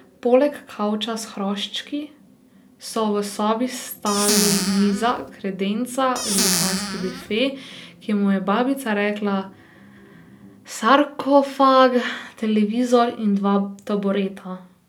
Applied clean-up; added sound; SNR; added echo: none; Squeak / Cupboard open or close; 2 dB; none.